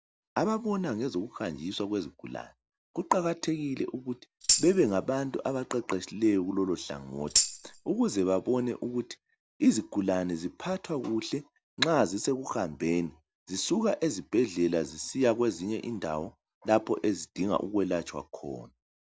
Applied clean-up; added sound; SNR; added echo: none; Tambourine; 0 dB; none.